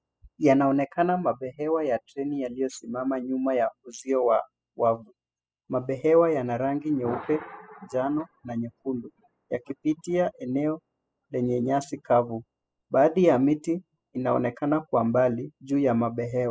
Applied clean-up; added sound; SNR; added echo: classical method spectral subtraction.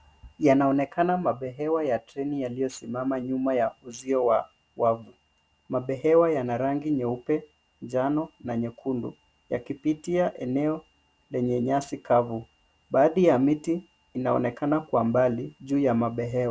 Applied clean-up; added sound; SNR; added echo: none; none; none; none.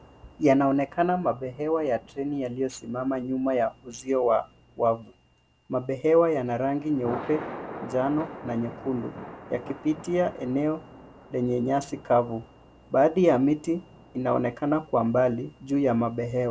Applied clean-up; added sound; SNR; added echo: none; Thunder; 18 dB; none.